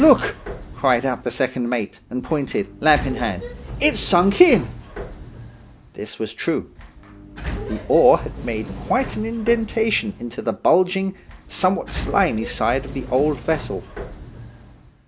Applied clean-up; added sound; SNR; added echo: none; Sliding door; 12 dB; none.